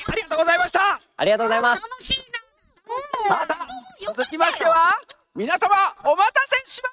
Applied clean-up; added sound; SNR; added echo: neural mask model RNNoise.